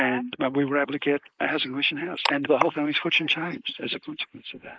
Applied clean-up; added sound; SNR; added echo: neural mask model Resemble Enhance denoiser.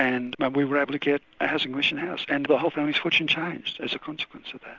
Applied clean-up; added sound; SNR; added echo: none; none; none; none.